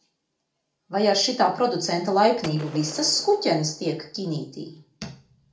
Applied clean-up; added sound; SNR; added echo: none; Gunshot, gunfire; 17 dB; reverberation time 0.4 s.